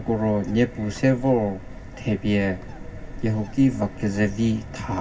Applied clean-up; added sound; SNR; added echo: none; Bird; 14 dB; reverberation time 0.4 s.